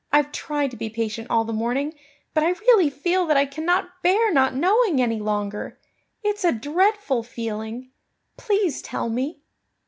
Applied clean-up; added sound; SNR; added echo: none; none; none; none.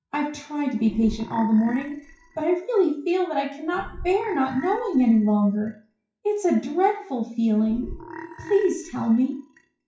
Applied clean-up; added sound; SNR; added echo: classical method WPE with log-MMSE.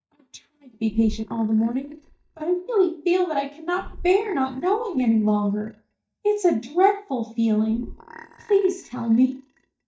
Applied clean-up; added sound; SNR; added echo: neural mask model DeepFilterNet 3.